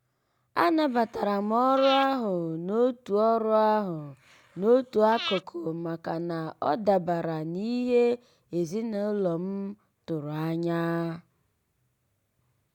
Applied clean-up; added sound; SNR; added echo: none; Breathing; 12 dB; none.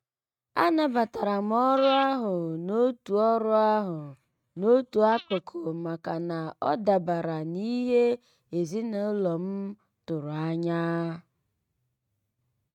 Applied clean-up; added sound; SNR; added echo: neural mask model RNNoise.